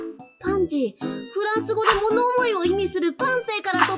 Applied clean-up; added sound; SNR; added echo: classical method WPE with log-MMSE.